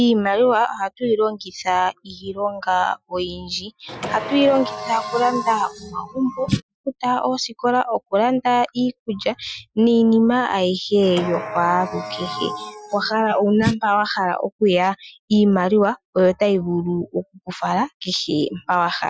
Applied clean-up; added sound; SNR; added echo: classical method Wiener filter.